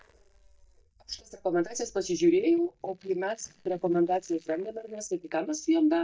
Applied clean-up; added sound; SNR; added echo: neural mask model DeepFilterNet 3.